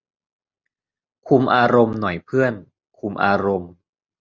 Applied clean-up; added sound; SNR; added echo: none; none; none; none.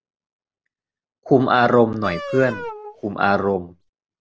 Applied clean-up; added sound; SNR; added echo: none; Wind instrument, woodwind instrument; 12 dB; none.